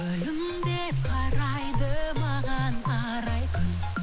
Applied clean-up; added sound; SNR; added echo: none; Rain; 1 dB; none.